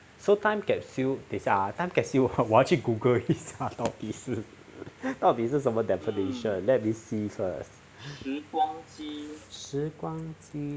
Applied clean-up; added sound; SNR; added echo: none; none; none; none.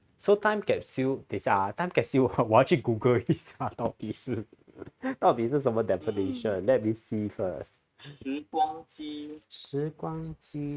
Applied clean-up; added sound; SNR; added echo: neural mask model RNNoise.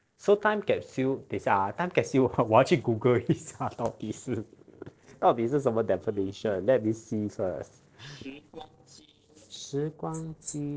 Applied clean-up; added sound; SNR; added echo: neural separator model SepFormer DNS4.